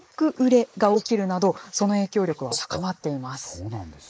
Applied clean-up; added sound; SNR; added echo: neural mask model Resemble Enhance denoiser.